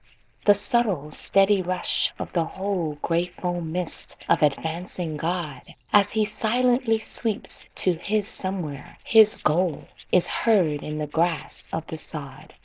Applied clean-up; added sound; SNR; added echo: neural separator model SepFormer DNS4.